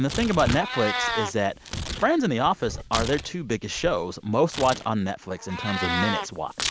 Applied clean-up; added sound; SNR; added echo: none; Meow + Tearing; 6 dB; none.